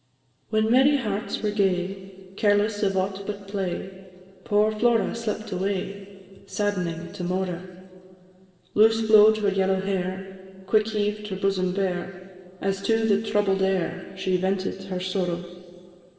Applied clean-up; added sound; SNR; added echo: none; none; none; reverberation time 2.8 s.